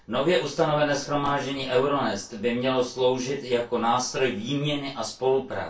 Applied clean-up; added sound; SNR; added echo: none; none; none; reverberation time 0.2 s.